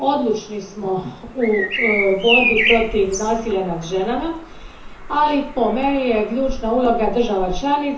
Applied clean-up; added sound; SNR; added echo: none; Bird vocalization, bird call, bird song; 6 dB; reverberation time 0.6 s.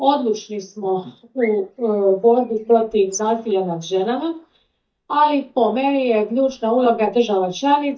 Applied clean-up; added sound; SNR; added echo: neural mask model DeepFilterNet 3.